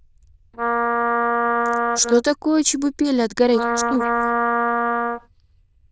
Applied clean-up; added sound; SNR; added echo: neural diffusion model UNIVERSE++.